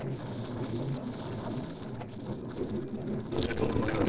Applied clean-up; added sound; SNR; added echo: neural separator model SepFormer DNS4.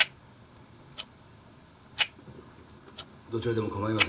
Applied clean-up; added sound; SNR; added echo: none; Tick-tock; -2 dB; reverberation time 0.8 s.